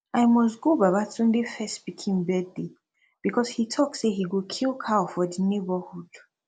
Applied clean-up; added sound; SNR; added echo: none; none; none; none.